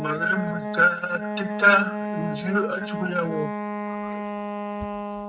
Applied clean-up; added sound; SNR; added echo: neural mask model RNNoise.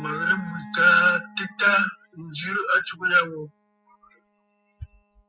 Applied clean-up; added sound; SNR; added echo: classical method spectral subtraction.